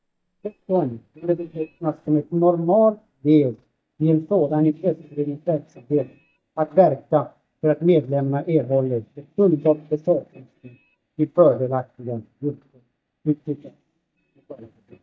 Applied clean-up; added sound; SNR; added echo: neural mask model DeepFilterNet 3.